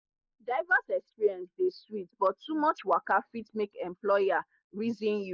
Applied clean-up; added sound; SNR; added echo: neural mask model Resemble Enhance denoiser.